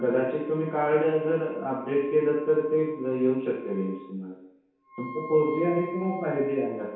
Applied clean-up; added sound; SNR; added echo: none; Wind instrument, woodwind instrument; 18 dB; reverberation time 1.0 s.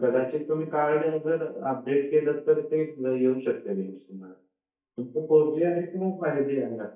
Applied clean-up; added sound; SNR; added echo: neural mask model DeepFilterNet 3.